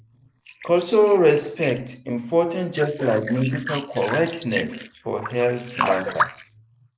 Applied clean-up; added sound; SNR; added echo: neural mask model Resemble Enhance denoiser.